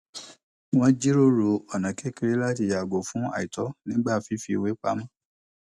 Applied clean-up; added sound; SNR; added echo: none; none; none; none.